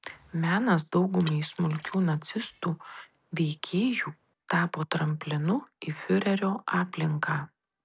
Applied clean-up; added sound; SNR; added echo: none; Water / Splash, splatter; 20 dB; none.